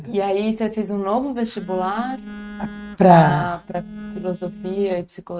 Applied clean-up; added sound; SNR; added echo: neural mask model RNNoise.